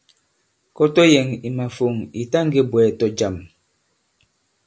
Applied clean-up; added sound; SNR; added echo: none; none; none; none.